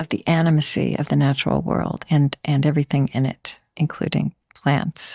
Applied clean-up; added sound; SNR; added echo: neural mask model DeepFilterNet 3.